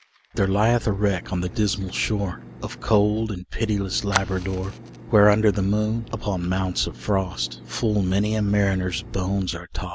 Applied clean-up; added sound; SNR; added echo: none; Engine + Fire; 15 dB; none.